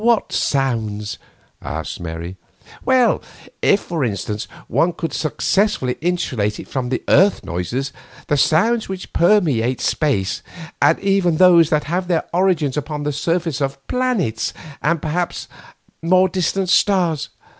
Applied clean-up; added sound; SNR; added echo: none; none; none; none.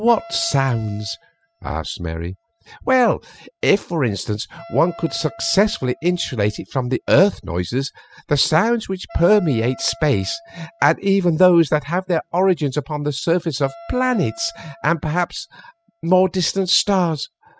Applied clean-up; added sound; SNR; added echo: classical method spectral subtraction.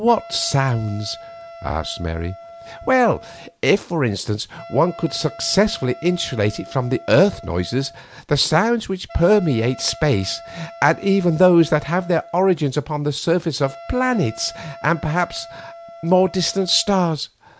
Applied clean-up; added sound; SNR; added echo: none; Wind instrument, woodwind instrument; 19 dB; none.